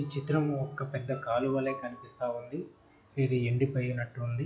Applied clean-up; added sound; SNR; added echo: classical method log-MMSE.